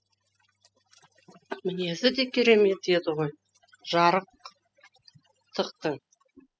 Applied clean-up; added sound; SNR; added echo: classical method spectral subtraction.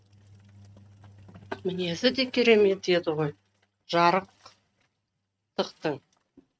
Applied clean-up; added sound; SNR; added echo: neural mask model RNNoise.